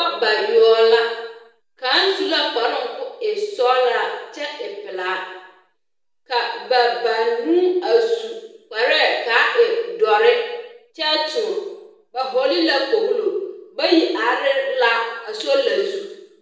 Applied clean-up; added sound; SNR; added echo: none; none; none; reverberation time 0.9 s.